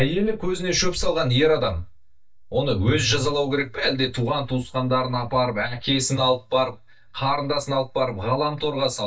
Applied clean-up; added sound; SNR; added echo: neural mask model DeepFilterNet 3.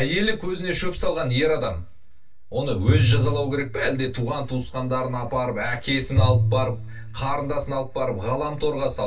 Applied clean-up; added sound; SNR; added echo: none; Bowed string instrument; 1 dB; reverberation time 0.2 s.